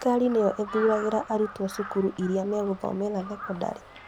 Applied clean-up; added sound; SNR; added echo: none; Crow; 14 dB; none.